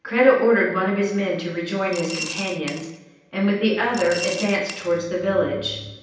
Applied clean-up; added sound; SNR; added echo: none; Coin (dropping) / Glass; 12 dB; reverberation time 0.9 s.